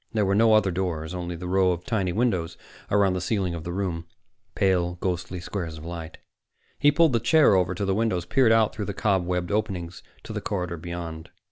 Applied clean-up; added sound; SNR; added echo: none; none; none; none.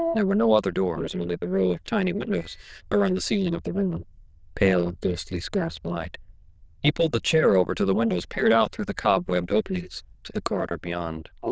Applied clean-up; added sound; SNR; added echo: neural diffusion model UNIVERSE++.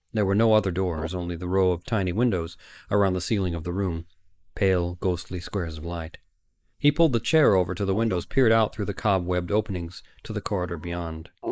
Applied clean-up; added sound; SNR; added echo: neural mask model Resemble Enhance denoiser.